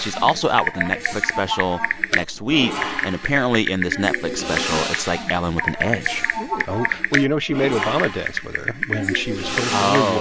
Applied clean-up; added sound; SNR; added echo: none; Typing; 2 dB; none.